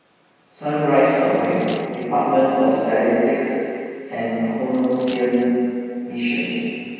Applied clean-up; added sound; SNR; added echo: none; Coin (dropping); 15 dB; reverberation time 2.2 s.